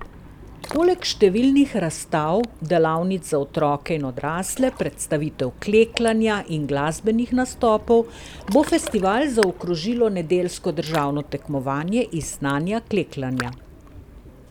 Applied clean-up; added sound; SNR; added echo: none; Ocean; 18 dB; none.